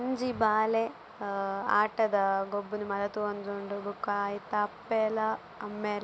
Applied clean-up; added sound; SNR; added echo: none; none; none; none.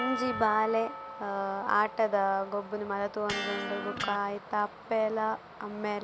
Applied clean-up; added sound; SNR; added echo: none; Percussion + Electric guitar; 10 dB; none.